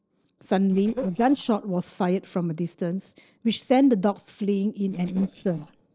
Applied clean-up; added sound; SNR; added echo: neural separator model SepFormer DNS4.